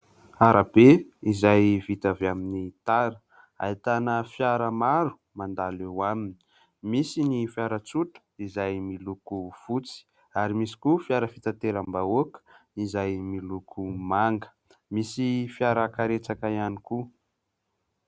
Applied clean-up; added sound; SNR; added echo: none; none; none; none.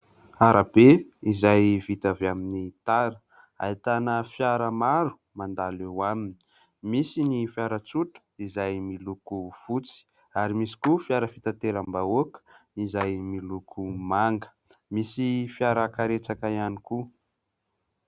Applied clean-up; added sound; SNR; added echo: none; Clapping; 17 dB; none.